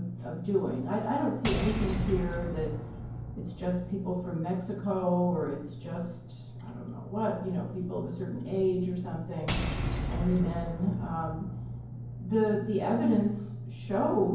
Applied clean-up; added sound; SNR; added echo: none; Shatter / Boom; 5 dB; reverberation time 0.9 s.